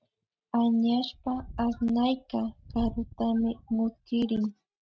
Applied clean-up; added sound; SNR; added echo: neural mask model RNNoise.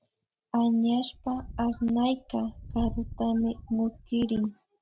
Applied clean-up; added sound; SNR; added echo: none; Wind; 13 dB; none.